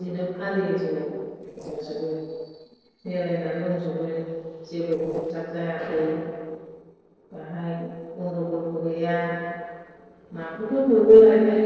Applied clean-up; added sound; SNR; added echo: neural separator model SepFormer DNS4.